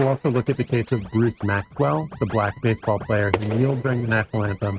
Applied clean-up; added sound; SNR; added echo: neural mask model RNNoise.